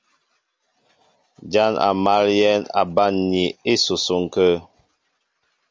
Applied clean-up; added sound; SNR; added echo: none; none; none; none.